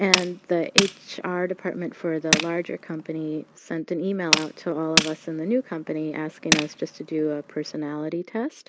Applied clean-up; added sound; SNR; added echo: none; Tools; 0 dB; none.